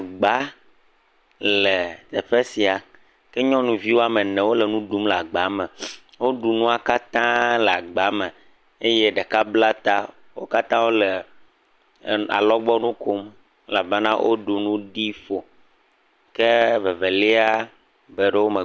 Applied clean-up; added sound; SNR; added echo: none; none; none; none.